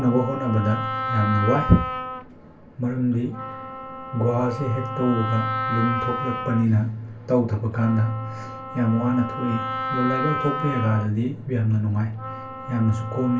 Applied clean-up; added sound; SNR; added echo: none; Wind instrument, woodwind instrument; 7 dB; reverberation time 0.2 s.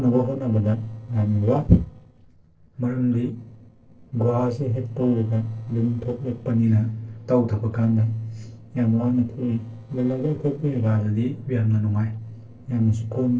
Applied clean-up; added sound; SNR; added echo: neural separator model SepFormer DNS4.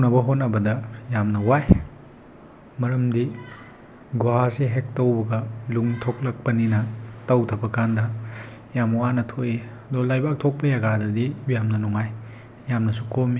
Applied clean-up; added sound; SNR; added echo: none; none; none; none.